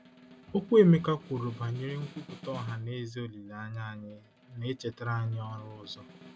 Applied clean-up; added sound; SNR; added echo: none; Snare drum; 20 dB; none.